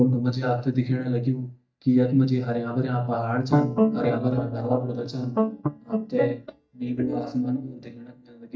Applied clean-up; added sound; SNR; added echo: neural mask model DeepFilterNet 3.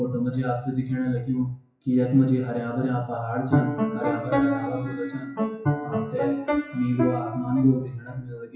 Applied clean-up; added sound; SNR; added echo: classical method WPE with log-MMSE.